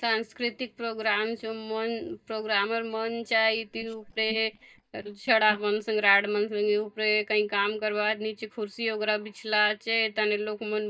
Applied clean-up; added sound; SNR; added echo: neural mask model DeepFilterNet 3.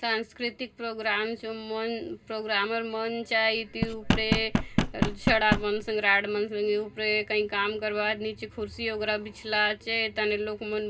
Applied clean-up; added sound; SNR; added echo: none; Knock; -1 dB; reverberation time 0.2 s.